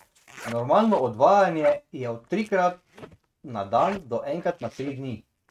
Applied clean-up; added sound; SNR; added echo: neural mask model RNNoise.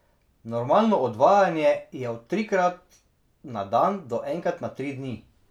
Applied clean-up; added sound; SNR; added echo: none; none; none; none.